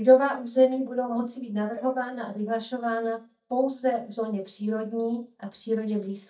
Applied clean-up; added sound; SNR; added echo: neural mask model DeepFilterNet 3.